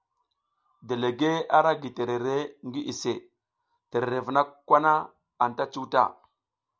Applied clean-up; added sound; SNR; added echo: none; none; none; none.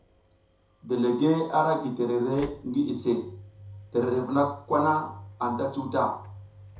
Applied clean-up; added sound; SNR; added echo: none; Slam / Engine; 19 dB; reverberation time 0.7 s.